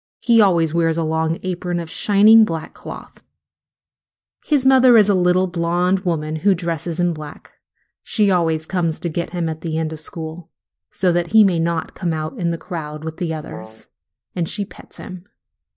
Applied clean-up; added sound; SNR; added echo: neural mask model DeepFilterNet 3.